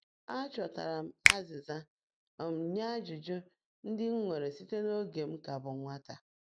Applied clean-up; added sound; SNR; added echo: none; Finger snapping; -5 dB; none.